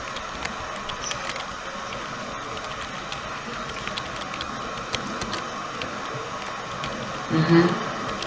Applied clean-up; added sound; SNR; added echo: none; Computer keyboard; 10 dB; reverberation time 0.8 s.